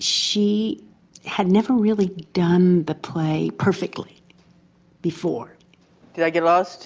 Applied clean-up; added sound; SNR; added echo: none; none; none; none.